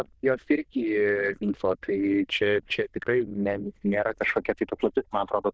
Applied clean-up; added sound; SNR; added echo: neural diffusion model UNIVERSE++.